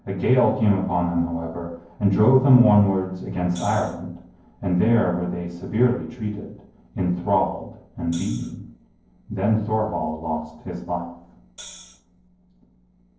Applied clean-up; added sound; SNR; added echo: neural separator model SepFormer DNS4.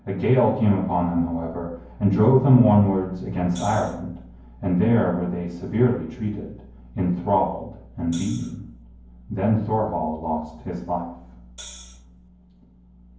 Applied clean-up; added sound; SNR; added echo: none; Hi-hat; 20 dB; reverberation time 0.9 s.